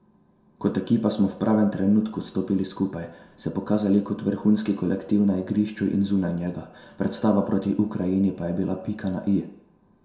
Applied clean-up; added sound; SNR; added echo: none; none; none; reverberation time 0.6 s.